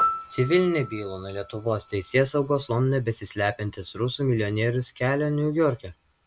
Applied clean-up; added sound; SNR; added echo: none; Piano; 11 dB; none.